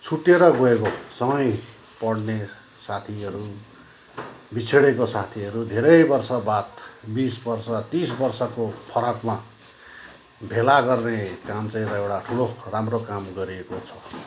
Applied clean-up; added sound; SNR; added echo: none; none; none; none.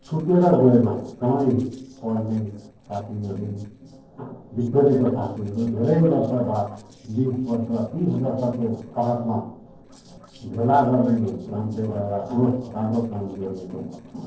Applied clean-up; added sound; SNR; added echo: neural separator model SepFormer DNS4.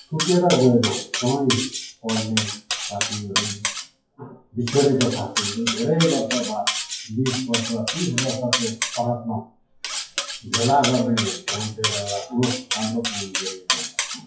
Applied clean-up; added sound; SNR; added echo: classical method WPE with log-MMSE.